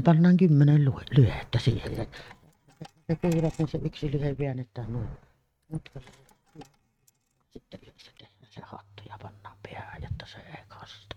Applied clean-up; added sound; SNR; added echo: neural mask model RNNoise.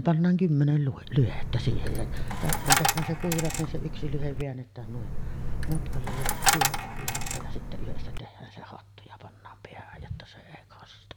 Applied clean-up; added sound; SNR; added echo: none; Coin (dropping); -2 dB; none.